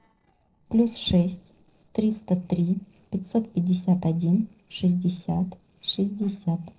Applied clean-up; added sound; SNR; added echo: neural separator model SepFormer DNS4.